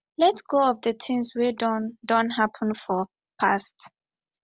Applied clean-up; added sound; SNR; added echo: none; none; none; none.